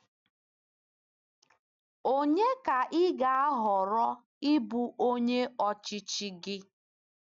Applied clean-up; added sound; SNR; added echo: none; none; none; none.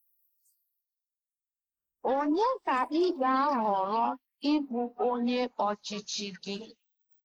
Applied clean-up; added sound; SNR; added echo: neural mask model Resemble Enhance denoiser.